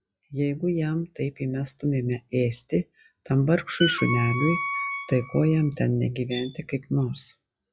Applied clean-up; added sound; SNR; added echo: classical method log-MMSE.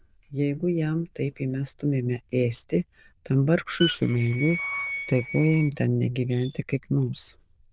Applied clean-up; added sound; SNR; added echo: neural diffusion model UNIVERSE++.